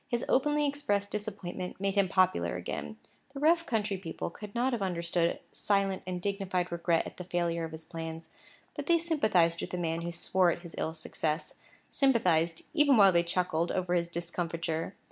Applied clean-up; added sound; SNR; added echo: none; none; none; none.